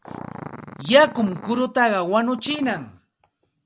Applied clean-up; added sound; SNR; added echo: none; Growling; 17 dB; none.